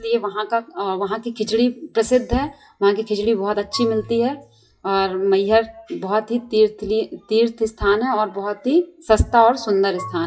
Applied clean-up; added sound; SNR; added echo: classical method WPE with log-MMSE.